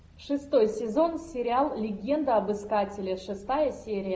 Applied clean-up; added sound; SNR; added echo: none; none; none; none.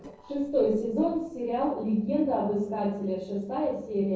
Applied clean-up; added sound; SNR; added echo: neural separator model SepFormer DNS4.